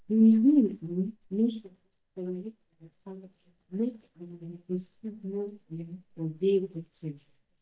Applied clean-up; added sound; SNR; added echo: neural mask model DeepFilterNet 3.